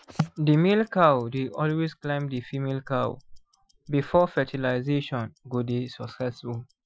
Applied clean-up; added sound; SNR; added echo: classical method Wiener filter.